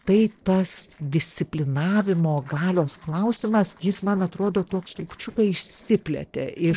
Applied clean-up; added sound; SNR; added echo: neural separator model SepFormer DNS4.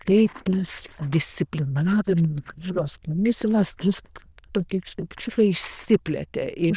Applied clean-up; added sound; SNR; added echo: neural diffusion model UNIVERSE++.